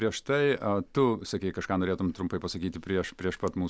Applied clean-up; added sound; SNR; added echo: none; none; none; none.